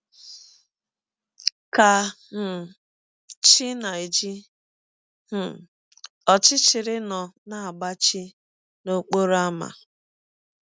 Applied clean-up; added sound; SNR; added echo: none; none; none; none.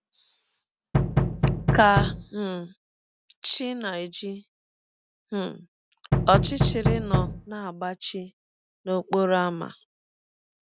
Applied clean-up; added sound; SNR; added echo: none; Knock; -3 dB; none.